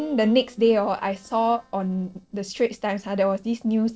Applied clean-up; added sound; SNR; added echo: neural separator model SepFormer DNS4.